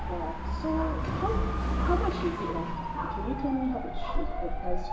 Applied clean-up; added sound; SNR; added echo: none; Motorcycle / Dog; -4 dB; reverberation time 0.8 s.